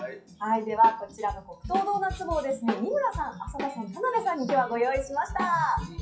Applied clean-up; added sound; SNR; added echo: classical method WPE with log-MMSE.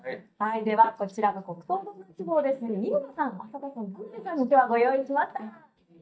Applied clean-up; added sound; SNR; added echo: neural mask model DeepFilterNet 3.